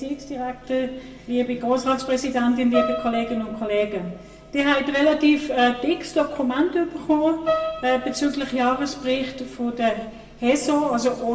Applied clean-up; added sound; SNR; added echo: none; Piano; 12 dB; reverberation time 0.8 s.